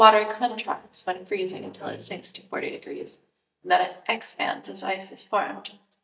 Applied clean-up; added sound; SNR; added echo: neural mask model DeepFilterNet 3.